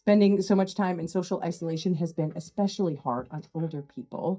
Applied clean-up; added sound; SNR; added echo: neural mask model DeepFilterNet 3.